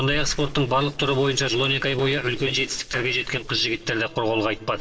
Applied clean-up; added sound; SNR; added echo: neural separator model SepFormer DNS4.